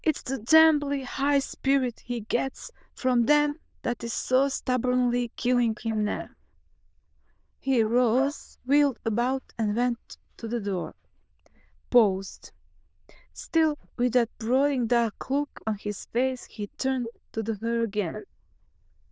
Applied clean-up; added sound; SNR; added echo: neural diffusion model UNIVERSE++.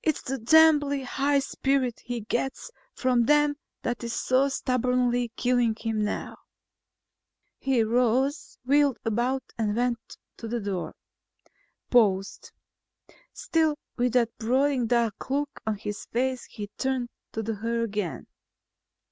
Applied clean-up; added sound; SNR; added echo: none; none; none; none.